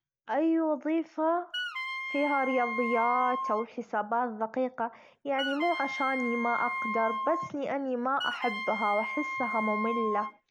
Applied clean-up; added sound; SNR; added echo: none; Wind instrument, woodwind instrument; 4 dB; none.